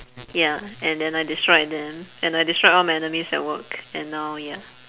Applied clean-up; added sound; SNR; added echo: none; none; none; none.